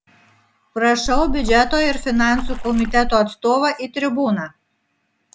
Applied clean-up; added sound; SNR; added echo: none; Splash, splatter; 3 dB; none.